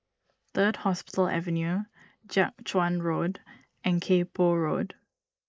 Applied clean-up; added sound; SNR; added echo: neural mask model Resemble Enhance denoiser.